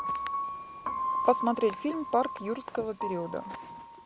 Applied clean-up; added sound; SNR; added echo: none; Piano; 4 dB; none.